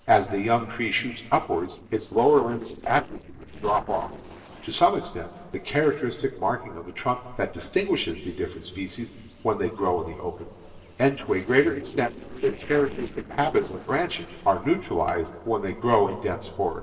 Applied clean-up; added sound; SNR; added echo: neural separator model SepFormer DNS4.